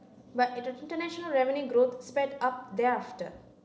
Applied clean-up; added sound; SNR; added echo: none; none; none; none.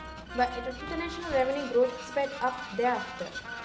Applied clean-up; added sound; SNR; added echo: none; Trumpet + Vehicle; 10 dB; none.